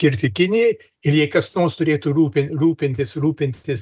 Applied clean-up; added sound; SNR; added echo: none; none; none; none.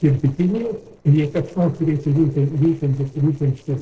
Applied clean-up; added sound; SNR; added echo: neural separator model SepFormer DNS4.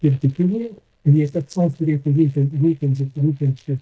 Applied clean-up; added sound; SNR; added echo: neural mask model DeepFilterNet 3.